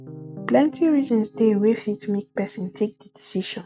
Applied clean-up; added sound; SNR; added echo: neural mask model RNNoise.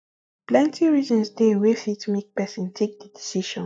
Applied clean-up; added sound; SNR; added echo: neural mask model DeepFilterNet 3.